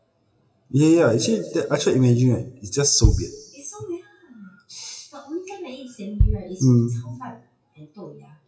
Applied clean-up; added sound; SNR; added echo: classical method WPE with log-MMSE.